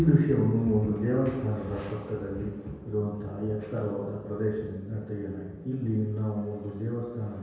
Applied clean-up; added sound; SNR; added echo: none; none; none; reverberation time 1.2 s.